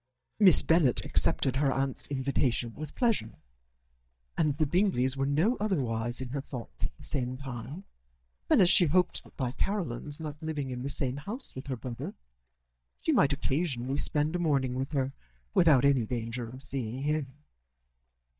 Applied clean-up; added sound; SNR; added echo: neural mask model DeepFilterNet 3.